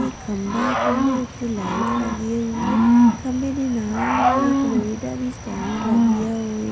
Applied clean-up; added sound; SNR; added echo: none; Cricket / Growling; -4 dB; none.